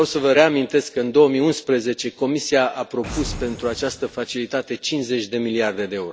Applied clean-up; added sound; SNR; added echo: none; Boom; 19 dB; none.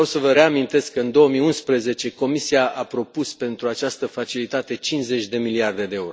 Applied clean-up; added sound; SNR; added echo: none; none; none; none.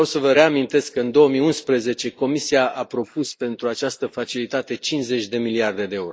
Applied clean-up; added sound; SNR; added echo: neural mask model Resemble Enhance denoiser.